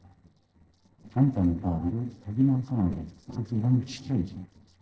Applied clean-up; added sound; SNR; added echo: neural separator model SepFormer DNS4.